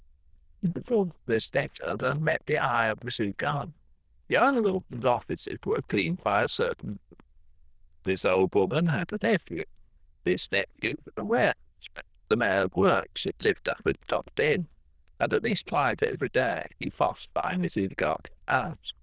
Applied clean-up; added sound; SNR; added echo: neural diffusion model UNIVERSE++.